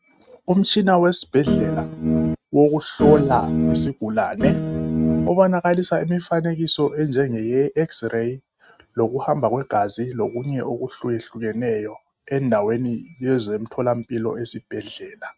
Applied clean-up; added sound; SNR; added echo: neural mask model RNNoise.